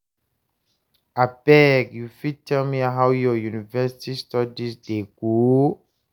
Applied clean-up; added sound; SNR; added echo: none; none; none; none.